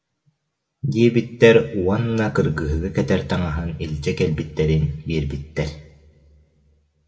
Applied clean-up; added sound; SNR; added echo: none; none; none; reverberation time 0.9 s.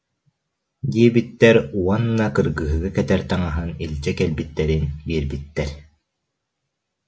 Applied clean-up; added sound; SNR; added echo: none; none; none; none.